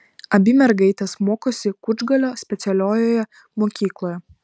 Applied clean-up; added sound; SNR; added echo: none; none; none; none.